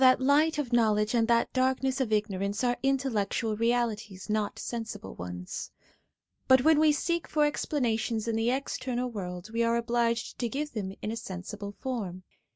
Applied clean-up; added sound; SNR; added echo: none; none; none; none.